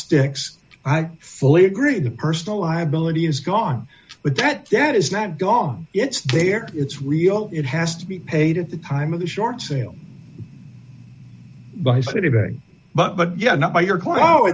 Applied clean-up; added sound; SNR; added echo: none; none; none; none.